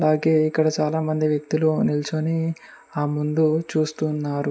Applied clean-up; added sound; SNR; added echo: none; none; none; none.